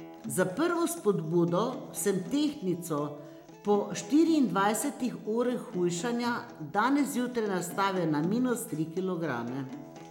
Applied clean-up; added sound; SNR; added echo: none; Acoustic guitar; 17 dB; none.